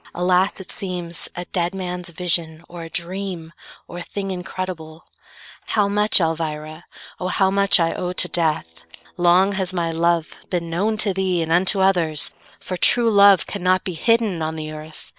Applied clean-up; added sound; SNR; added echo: neural separator model SepFormer WHAM!.